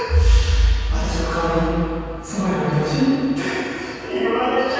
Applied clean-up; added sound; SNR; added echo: none; none; none; reverberation time 2.1 s.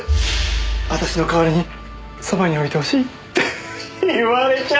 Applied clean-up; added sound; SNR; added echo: none; none; none; none.